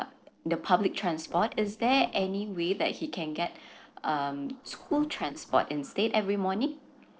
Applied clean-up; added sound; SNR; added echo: neural separator model SepFormer DNS4.